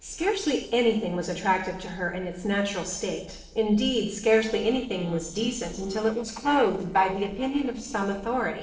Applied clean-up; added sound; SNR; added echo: neural separator model SepFormer DNS4.